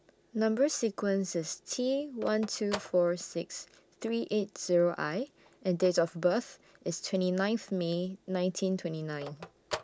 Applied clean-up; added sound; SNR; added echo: none; Telephone; 18 dB; none.